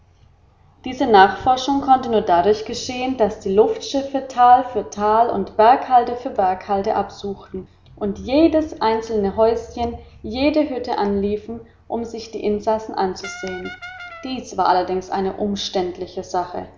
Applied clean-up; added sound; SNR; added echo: none; Brass instrument; 15 dB; none.